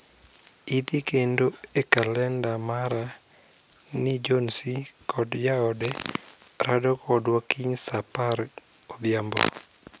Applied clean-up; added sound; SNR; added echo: none; none; none; none.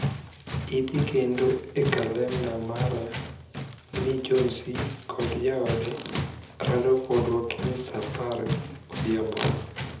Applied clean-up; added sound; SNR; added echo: none; Tools; 5 dB; reverberation time 0.8 s.